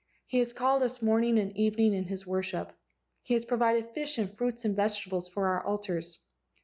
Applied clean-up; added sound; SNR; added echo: none; none; none; none.